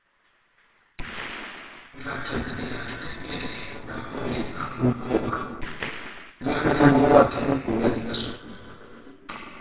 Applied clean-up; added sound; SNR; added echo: neural separator model SepFormer WHAMR!.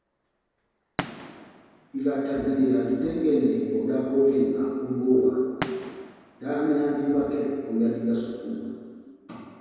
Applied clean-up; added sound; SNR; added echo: none; Fireworks; 18 dB; reverberation time 2.2 s.